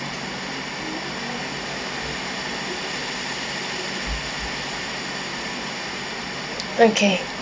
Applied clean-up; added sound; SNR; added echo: none; none; none; none.